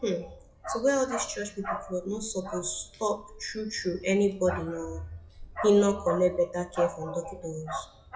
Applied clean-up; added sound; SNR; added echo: classical method WPE with log-MMSE.